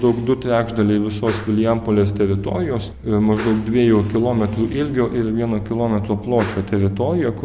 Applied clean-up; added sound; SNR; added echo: none; Whoosh, swoosh, swish; 16 dB; none.